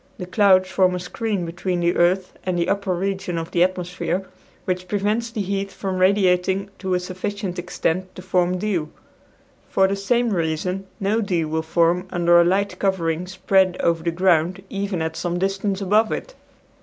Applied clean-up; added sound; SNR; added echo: none; none; none; none.